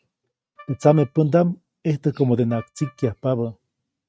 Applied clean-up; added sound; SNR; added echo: neural mask model RNNoise.